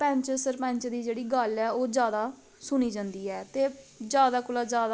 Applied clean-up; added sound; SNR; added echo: none; none; none; none.